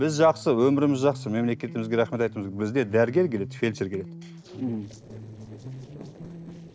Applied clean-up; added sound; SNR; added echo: neural separator model SepFormer DNS4.